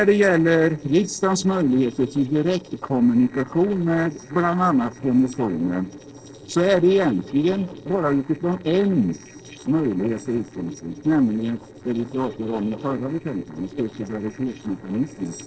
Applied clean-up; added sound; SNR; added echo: neural separator model SepFormer DNS4.